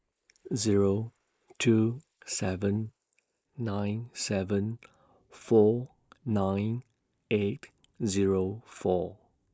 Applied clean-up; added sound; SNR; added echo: neural mask model Resemble Enhance denoiser.